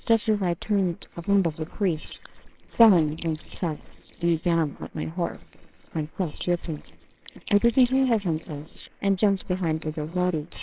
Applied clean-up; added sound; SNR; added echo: neural separator model SepFormer WHAMR!.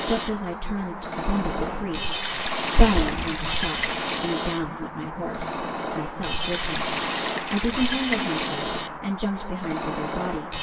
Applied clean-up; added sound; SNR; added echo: none; Liquid; 2 dB; reverberation time 2.0 s.